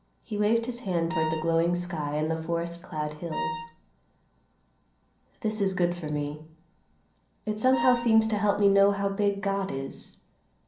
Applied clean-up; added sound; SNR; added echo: none; Wind instrument, woodwind instrument; 6 dB; reverberation time 0.6 s.